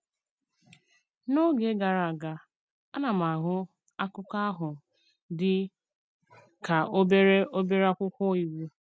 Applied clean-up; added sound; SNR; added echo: none; none; none; none.